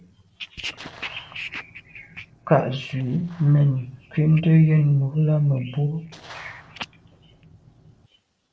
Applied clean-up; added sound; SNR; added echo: neural separator model SepFormer DNS4.